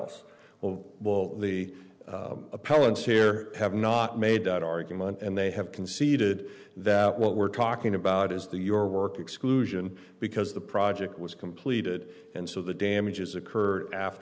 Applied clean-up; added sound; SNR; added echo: none; none; none; none.